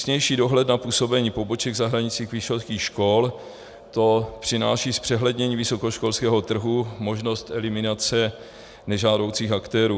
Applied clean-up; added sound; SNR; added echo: none; none; none; none.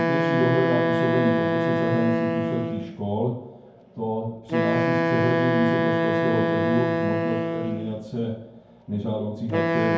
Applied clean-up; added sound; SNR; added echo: none; Wind instrument, woodwind instrument; -2 dB; reverberation time 0.9 s.